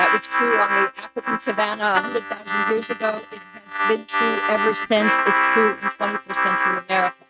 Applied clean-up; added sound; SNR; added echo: neural mask model RNNoise.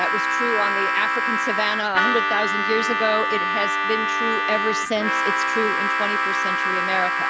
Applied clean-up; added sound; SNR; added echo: none; Harmonica; -4 dB; none.